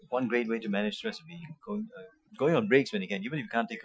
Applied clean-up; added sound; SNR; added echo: classical method Wiener filter.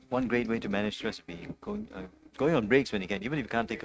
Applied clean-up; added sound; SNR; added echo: neural mask model RNNoise.